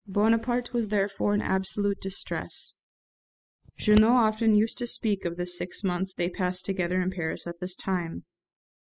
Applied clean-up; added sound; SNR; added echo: classical method spectral subtraction.